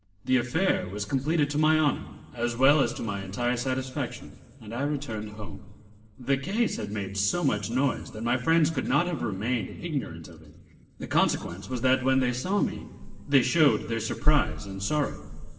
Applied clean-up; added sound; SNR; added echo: none; none; none; reverberation time 2.5 s.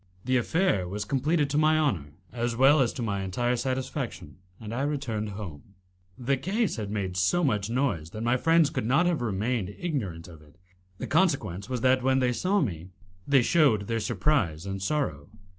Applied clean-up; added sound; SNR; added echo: none; none; none; none.